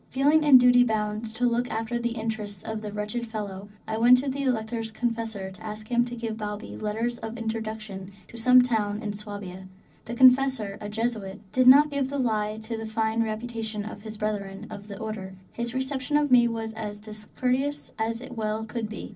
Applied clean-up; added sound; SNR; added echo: none; none; none; reverberation time 0.4 s.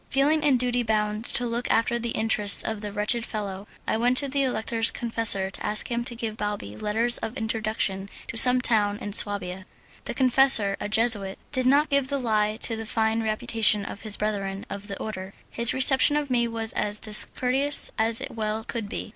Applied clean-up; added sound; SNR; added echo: none; none; none; none.